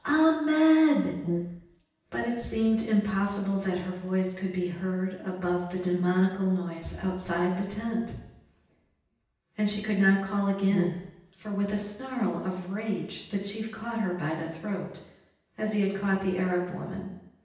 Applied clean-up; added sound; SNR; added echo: none; Brass instrument; 4 dB; reverberation time 0.9 s.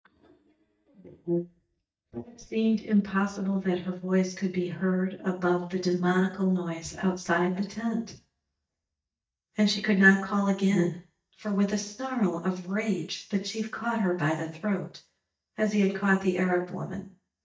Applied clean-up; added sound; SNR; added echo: neural mask model DeepFilterNet 3.